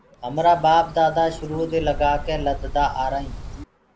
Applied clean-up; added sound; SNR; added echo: none; Bird; 11 dB; none.